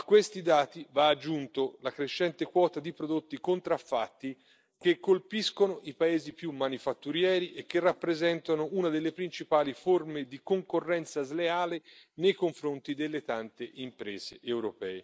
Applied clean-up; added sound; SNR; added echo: neural mask model Resemble Enhance denoiser.